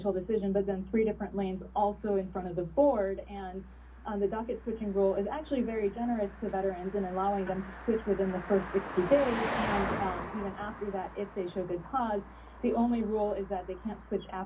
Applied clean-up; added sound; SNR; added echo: none; Car passing by; 11 dB; reverberation time 0.4 s.